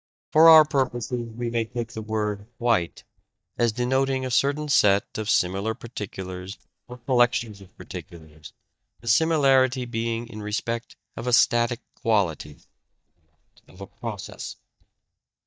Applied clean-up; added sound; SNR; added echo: neural mask model DeepFilterNet 3.